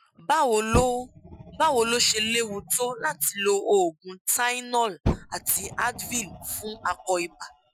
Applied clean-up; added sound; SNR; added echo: classical method Wiener filter.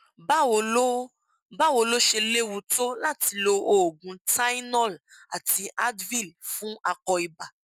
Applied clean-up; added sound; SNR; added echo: none; none; none; none.